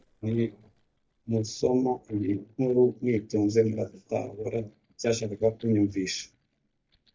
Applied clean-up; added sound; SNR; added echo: neural mask model DeepFilterNet 3.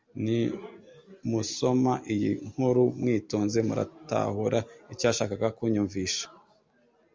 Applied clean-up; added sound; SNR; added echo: none; none; none; none.